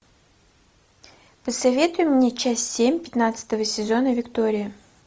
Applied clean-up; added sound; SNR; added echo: none; none; none; none.